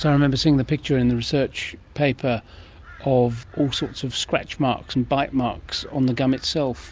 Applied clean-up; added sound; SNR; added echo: none; none; none; none.